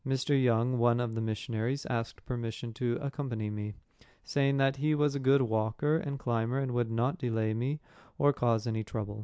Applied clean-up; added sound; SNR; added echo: none; none; none; none.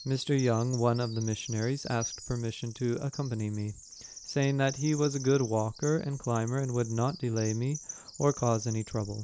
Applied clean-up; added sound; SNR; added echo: none; Bird vocalization, bird call, bird song; 15 dB; none.